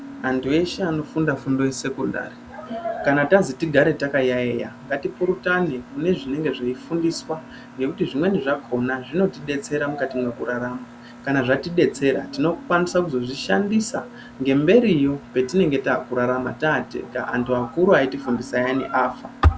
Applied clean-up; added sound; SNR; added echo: none; Keyboard (musical) + Mechanisms; 18 dB; none.